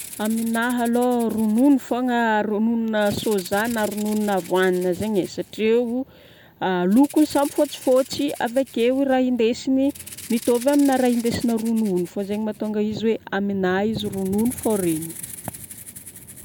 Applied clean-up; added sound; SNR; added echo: none; Rattle (instrument); 19 dB; none.